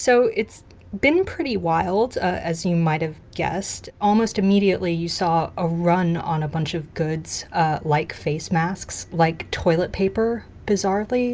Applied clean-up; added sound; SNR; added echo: none; none; none; none.